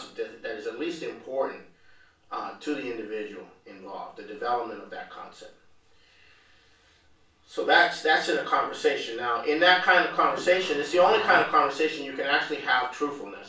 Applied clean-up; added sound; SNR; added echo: none; Fart; 11 dB; reverberation time 0.3 s.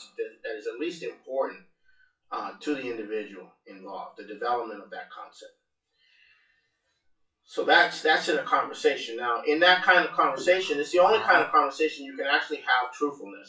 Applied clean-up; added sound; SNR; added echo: classical method WPE with log-MMSE.